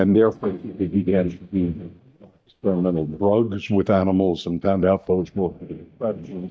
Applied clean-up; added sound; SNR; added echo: neural mask model DeepFilterNet 3.